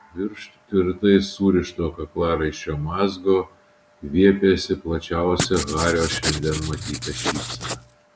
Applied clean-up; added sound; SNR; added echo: none; Writing; 6 dB; none.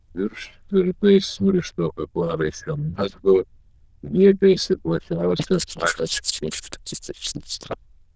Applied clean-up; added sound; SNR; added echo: neural diffusion model UNIVERSE++.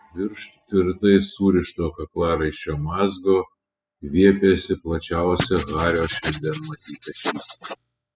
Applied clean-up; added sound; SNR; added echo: classical method spectral subtraction.